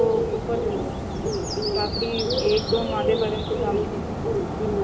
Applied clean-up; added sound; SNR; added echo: none; Bird; -2 dB; reverberation time 0.2 s.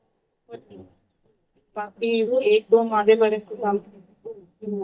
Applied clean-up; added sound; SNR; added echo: neural mask model DeepFilterNet 3.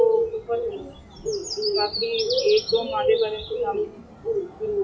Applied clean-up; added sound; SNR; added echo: classical method WPE with log-MMSE.